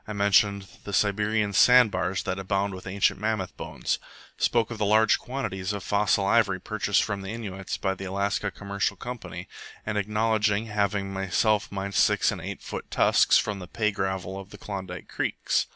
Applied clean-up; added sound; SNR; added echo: none; none; none; none.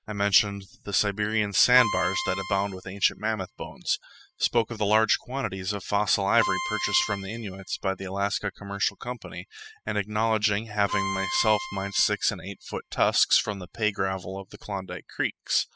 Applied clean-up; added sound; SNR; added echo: classical method spectral subtraction.